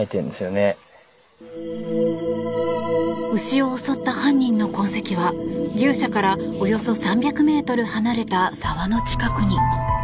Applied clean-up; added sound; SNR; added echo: none; none; none; none.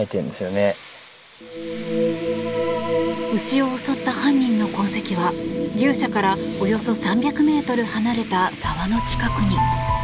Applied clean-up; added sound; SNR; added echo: none; Tools; 20 dB; none.